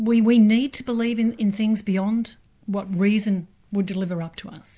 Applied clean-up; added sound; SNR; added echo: none; none; none; none.